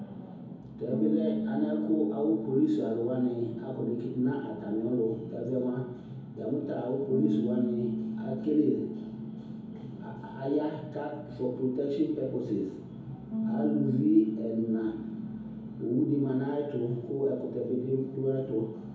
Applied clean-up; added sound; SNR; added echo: none; Bass guitar; 7 dB; reverberation time 1.9 s.